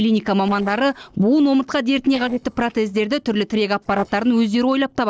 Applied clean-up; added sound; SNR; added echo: neural separator model SepFormer DNS4.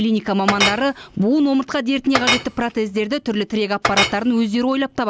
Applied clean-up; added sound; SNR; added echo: none; Chink, clink; 6 dB; none.